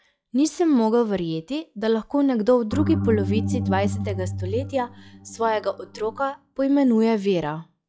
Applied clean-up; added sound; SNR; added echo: classical method log-MMSE.